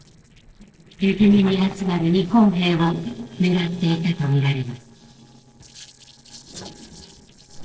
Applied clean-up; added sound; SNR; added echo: neural separator model SepFormer DNS4.